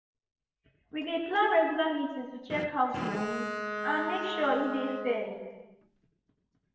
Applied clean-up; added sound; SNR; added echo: none; Bowed string instrument; 5 dB; reverberation time 1.1 s.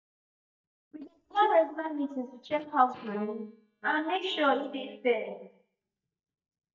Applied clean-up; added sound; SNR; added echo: neural mask model DeepFilterNet 3.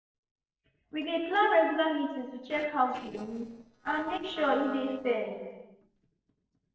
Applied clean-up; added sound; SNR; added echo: neural separator model SepFormer DNS4.